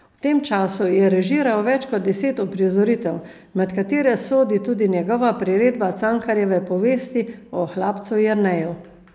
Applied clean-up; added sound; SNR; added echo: none; none; none; none.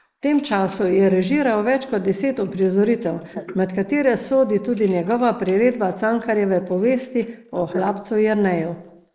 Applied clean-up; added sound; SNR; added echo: neural mask model Resemble Enhance denoiser.